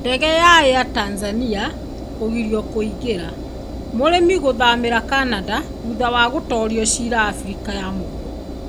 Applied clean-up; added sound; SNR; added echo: none; Engine; 10 dB; none.